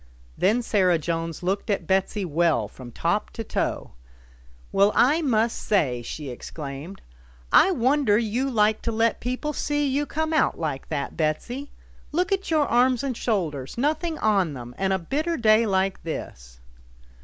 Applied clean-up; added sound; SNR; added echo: none; none; none; none.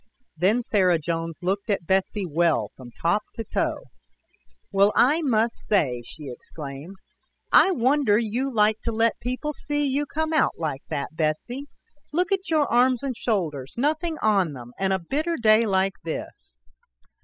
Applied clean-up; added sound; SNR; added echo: classical method spectral subtraction.